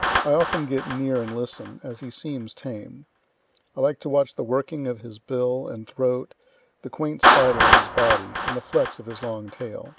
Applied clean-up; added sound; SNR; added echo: none; Clapping; -1 dB; none.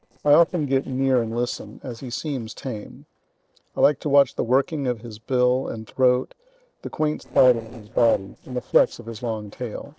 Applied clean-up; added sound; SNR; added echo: neural separator model SepFormer DNS4.